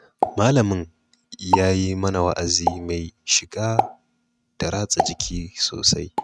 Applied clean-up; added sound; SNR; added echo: neural mask model RNNoise.